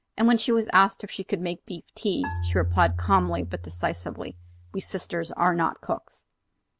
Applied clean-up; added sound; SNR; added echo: none; Marimba, xylophone; 6 dB; none.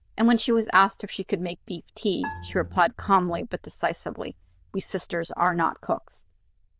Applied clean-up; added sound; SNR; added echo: neural diffusion model UNIVERSE++.